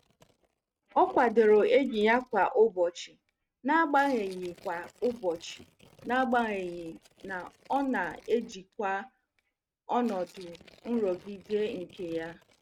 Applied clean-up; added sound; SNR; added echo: neural mask model RNNoise.